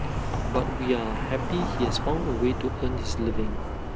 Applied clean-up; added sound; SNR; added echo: none; Traffic noise, roadway noise; -1 dB; none.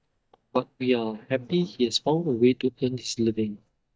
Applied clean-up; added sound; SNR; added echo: neural mask model DeepFilterNet 3.